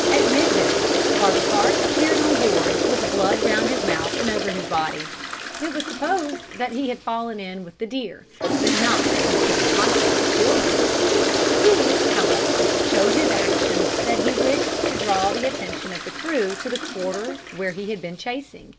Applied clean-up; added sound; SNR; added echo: none; Toilet flush; -4 dB; none.